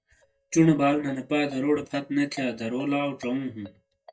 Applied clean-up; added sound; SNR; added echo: neural mask model DeepFilterNet 3.